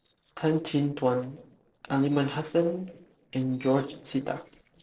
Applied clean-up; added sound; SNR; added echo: neural separator model SepFormer DNS4.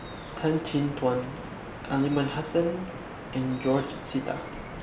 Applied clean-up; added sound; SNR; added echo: none; Drip; 10 dB; reverberation time 0.3 s.